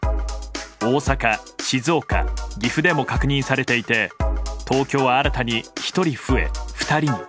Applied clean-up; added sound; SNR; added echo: none; none; none; none.